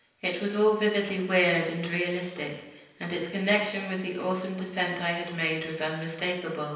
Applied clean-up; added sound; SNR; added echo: none; none; none; reverberation time 0.9 s.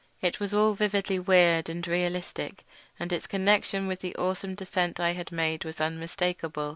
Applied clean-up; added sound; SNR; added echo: none; none; none; none.